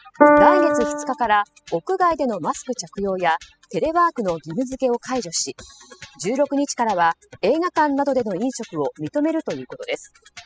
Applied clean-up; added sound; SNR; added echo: classical method spectral subtraction.